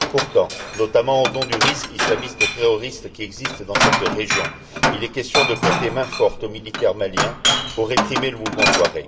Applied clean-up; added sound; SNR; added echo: none; Glass; 0 dB; reverberation time 1.7 s.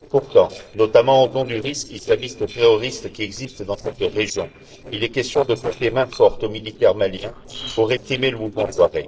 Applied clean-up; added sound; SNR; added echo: neural separator model SepFormer DNS4.